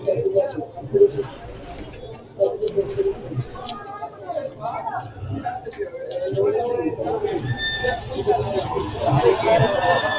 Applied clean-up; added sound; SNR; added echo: none; Sliding door; 19 dB; none.